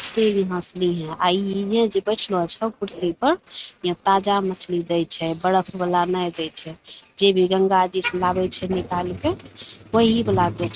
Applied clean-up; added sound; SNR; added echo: neural mask model RNNoise.